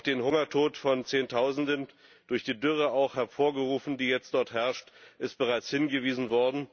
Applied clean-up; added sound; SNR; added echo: none; none; none; none.